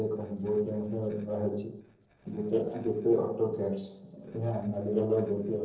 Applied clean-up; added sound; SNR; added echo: neural separator model SepFormer DNS4.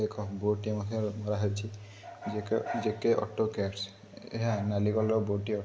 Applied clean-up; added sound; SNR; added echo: none; none; none; none.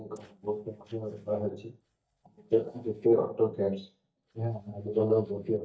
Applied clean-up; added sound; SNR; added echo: neural mask model DeepFilterNet 3.